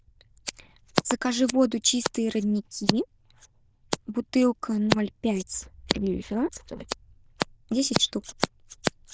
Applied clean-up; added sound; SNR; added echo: neural diffusion model UNIVERSE++.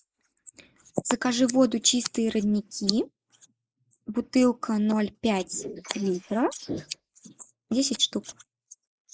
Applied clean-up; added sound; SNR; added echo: neural mask model Resemble Enhance denoiser.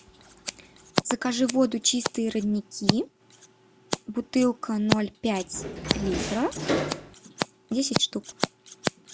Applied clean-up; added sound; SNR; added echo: none; Door + Scissors; 3 dB; none.